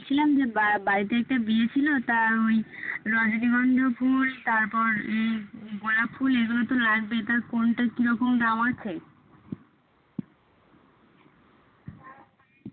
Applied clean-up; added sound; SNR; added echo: none; none; none; none.